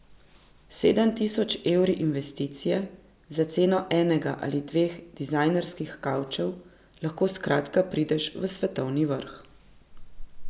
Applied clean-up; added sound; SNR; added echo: none; none; none; none.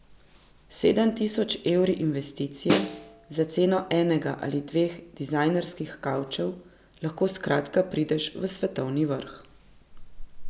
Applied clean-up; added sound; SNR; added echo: none; Snare drum; 6 dB; none.